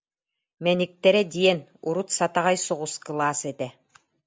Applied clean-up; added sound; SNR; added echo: none; none; none; none.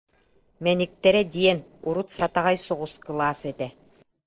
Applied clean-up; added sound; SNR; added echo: neural separator model SepFormer DNS4.